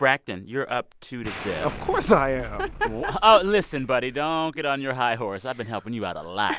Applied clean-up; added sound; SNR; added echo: none; Explosion; 14 dB; none.